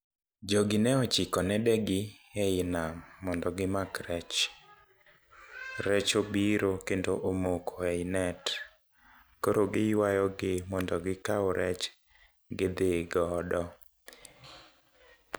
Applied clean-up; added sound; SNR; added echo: none; none; none; none.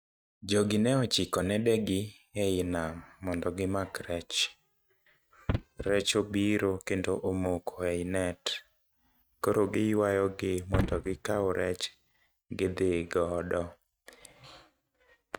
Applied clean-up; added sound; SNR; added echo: neural mask model RNNoise.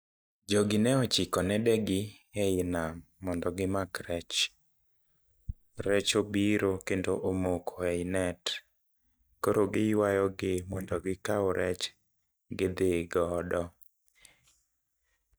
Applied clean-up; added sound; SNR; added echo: neural mask model DeepFilterNet 3.